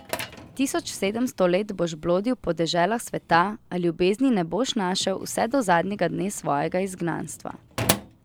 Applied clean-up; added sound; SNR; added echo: none; Drawer open or close; 12 dB; none.